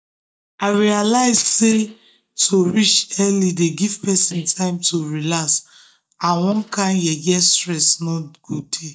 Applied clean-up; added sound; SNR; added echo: neural mask model DeepFilterNet 3.